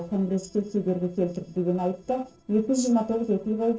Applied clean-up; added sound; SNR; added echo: neural separator model SepFormer DNS4.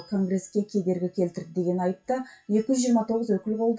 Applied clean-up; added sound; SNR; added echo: classical method WPE with log-MMSE.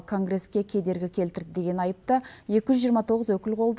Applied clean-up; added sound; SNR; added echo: none; none; none; none.